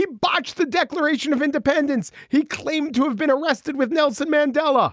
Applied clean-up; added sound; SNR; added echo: none; none; none; none.